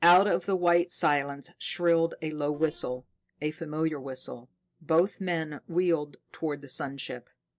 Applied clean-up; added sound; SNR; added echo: neural separator model SepFormer DNS4.